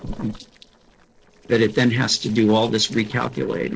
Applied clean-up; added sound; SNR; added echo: neural separator model SepFormer DNS4.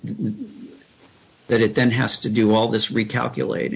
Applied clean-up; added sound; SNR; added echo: none; none; none; none.